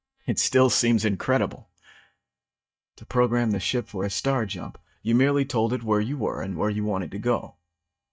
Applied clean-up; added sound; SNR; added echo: neural mask model DeepFilterNet 3.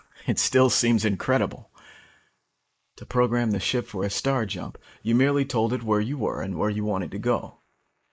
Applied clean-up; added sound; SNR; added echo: neural mask model Resemble Enhance denoiser.